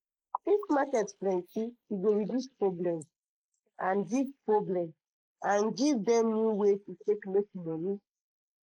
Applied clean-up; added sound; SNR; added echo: neural mask model Resemble Enhance denoiser.